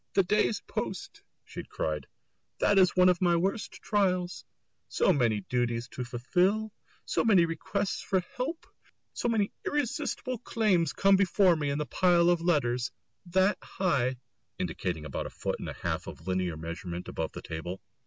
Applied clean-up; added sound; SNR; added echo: none; none; none; none.